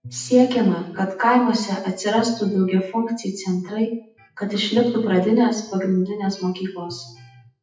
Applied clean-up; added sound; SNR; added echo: classical method WPE with log-MMSE.